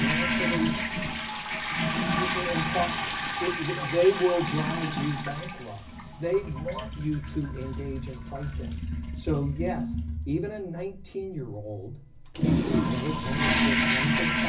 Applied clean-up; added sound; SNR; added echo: none; Toilet flush; -2 dB; reverberation time 0.4 s.